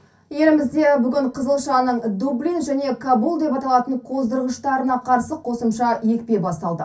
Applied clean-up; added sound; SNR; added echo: none; none; none; reverberation time 0.3 s.